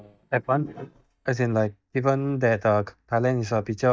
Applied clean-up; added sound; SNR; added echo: neural mask model DeepFilterNet 3.